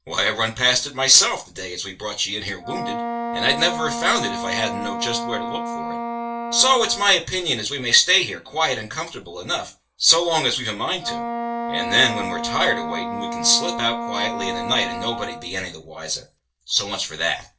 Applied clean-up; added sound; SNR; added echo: none; Wind instrument, woodwind instrument; 7 dB; reverberation time 0.2 s.